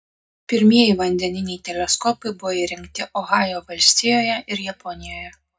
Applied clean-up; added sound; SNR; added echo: none; none; none; reverberation time 0.2 s.